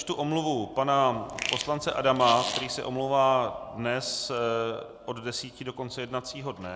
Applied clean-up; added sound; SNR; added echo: none; Fart; 7 dB; none.